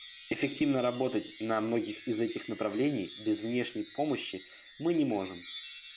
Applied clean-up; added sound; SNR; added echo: none; Wind chime; 3 dB; none.